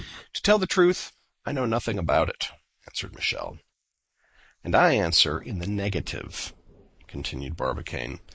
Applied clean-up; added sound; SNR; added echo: neural mask model Resemble Enhance denoiser.